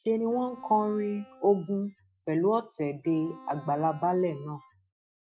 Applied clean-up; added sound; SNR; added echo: classical method Wiener filter.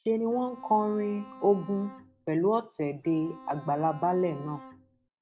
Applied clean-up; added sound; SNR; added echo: none; Bowed string instrument; 20 dB; none.